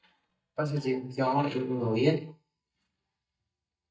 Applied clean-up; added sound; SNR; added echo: neural mask model DeepFilterNet 3.